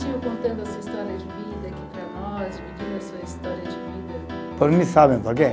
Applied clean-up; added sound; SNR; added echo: none; Piano; 9 dB; none.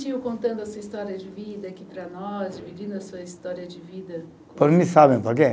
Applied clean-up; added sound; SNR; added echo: none; none; none; none.